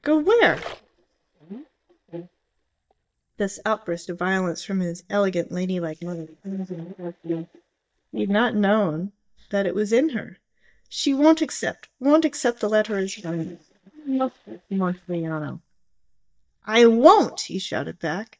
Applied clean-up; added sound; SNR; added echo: neural mask model DeepFilterNet 3.